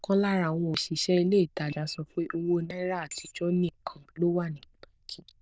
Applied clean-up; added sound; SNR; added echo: neural diffusion model UNIVERSE++.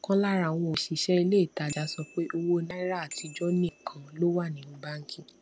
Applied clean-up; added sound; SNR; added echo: none; Bicycle bell; 20 dB; none.